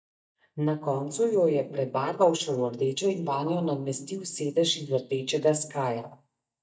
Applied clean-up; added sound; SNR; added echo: neural mask model DeepFilterNet 3.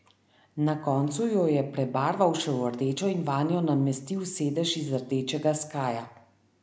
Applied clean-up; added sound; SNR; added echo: none; none; none; none.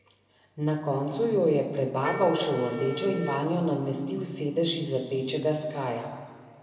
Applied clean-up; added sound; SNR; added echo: none; Wind instrument, woodwind instrument; 9 dB; reverberation time 1.9 s.